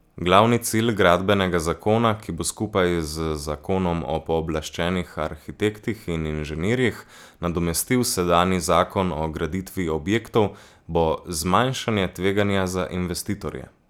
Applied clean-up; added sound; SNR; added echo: none; none; none; none.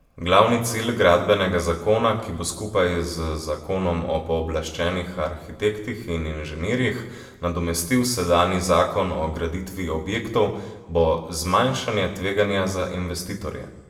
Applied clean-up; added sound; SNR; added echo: none; none; none; reverberation time 0.9 s.